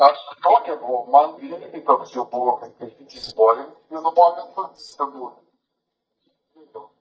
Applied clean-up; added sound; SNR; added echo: neural mask model DeepFilterNet 3.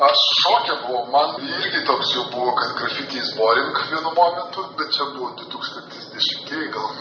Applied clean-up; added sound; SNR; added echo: none; none; none; none.